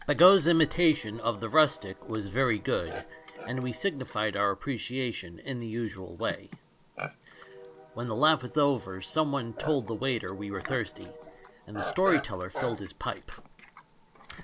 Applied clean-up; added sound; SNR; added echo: none; Livestock, farm animals, working animals; 14 dB; none.